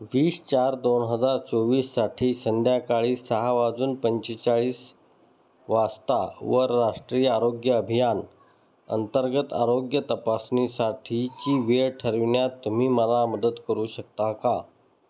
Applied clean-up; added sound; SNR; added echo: none; none; none; none.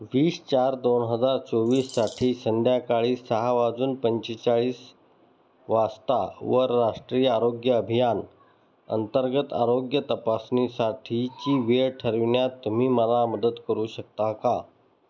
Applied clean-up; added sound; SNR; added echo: none; Bird vocalization, bird call, bird song; 20 dB; none.